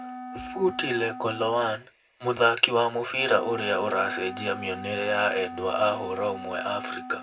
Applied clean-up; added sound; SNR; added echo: none; Wind instrument, woodwind instrument; 12 dB; reverberation time 0.3 s.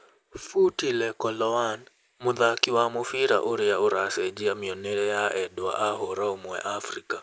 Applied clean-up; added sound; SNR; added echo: none; none; none; none.